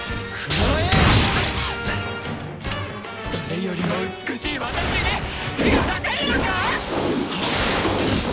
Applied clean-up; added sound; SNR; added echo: none; none; none; none.